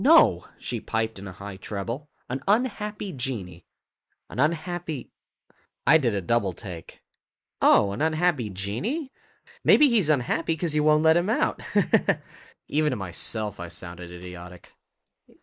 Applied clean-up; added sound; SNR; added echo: neural mask model Resemble Enhance denoiser.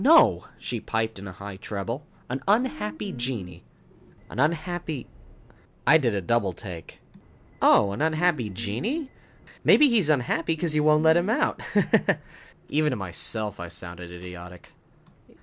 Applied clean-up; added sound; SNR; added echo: none; Guitar; 14 dB; none.